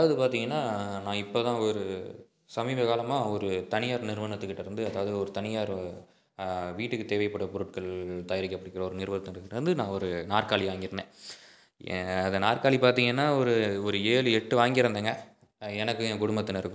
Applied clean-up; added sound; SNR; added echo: none; none; none; none.